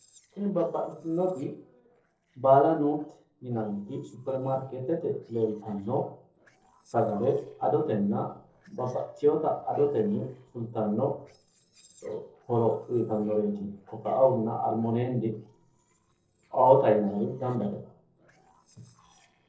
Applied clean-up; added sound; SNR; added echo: neural separator model SepFormer DNS4.